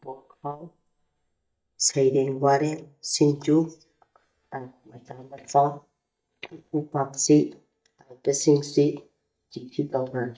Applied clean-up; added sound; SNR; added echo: neural mask model DeepFilterNet 3.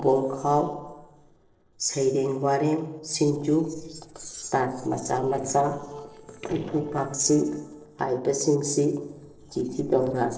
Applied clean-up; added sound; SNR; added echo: neural separator model SepFormer DNS4.